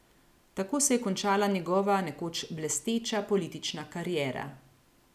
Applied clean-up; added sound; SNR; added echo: none; none; none; none.